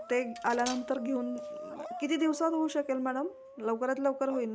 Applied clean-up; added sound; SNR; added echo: none; Dog + Cutlery, silverware; 13 dB; none.